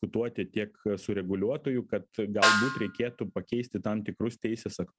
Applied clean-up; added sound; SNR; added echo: none; Snare drum; -1 dB; none.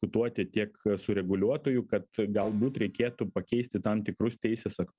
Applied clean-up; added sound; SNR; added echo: neural separator model SepFormer DNS4.